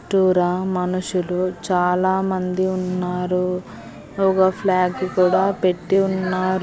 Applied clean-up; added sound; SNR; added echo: none; none; none; none.